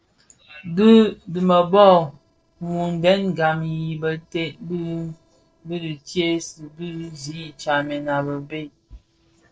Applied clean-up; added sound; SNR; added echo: neural separator model SepFormer DNS4.